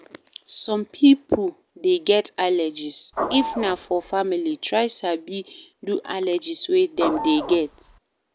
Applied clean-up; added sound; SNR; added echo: none; Printer / Engine; 6 dB; none.